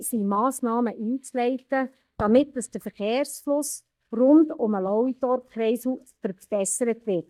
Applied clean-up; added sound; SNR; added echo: neural mask model DeepFilterNet 3.